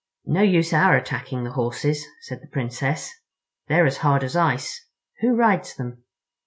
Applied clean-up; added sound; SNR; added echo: none; none; none; none.